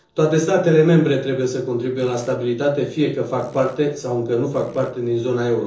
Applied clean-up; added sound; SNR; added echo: neural separator model SepFormer DNS4.